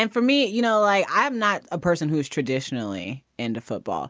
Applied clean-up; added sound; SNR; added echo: none; none; none; none.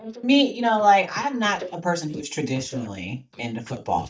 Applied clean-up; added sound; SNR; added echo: neural mask model DeepFilterNet 3.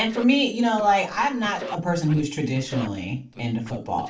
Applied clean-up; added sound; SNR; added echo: neural separator model SepFormer DNS4.